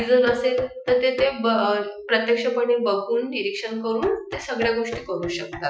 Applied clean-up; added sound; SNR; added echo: classical method Wiener filter.